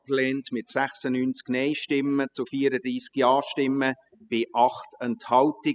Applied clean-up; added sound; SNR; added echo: classical method spectral subtraction.